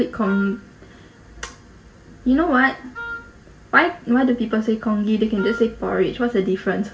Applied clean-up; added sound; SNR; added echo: none; Wind instrument, woodwind instrument; 13 dB; reverberation time 0.1 s.